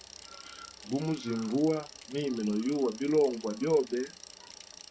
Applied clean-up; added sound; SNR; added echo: none; Bicycle; 18 dB; none.